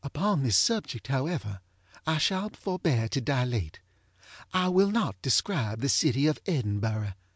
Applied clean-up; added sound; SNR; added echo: none; none; none; none.